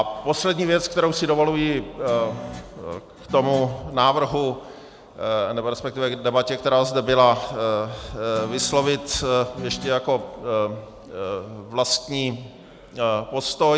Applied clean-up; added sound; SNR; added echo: none; Guitar; 16 dB; none.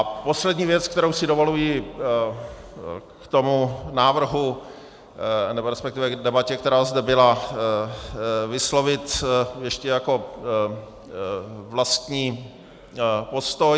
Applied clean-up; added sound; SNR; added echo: none; none; none; none.